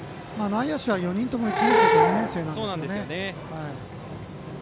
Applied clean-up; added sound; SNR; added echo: none; Animal / Brass instrument; -4 dB; none.